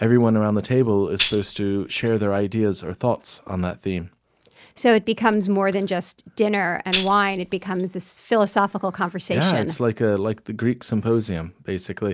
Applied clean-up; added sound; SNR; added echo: none; Tambourine; 8 dB; none.